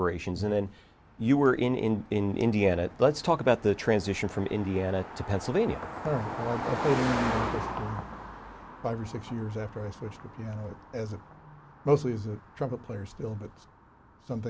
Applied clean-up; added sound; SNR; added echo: none; Car passing by; 10 dB; none.